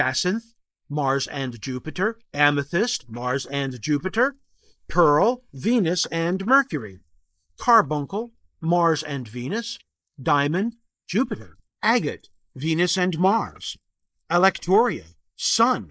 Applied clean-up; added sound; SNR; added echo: neural mask model Resemble Enhance denoiser.